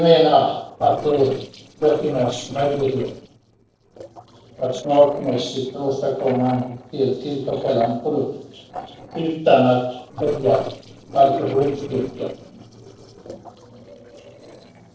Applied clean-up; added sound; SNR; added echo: neural separator model SepFormer DNS4.